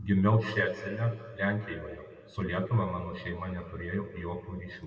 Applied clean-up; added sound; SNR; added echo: none; none; none; reverberation time 1.9 s.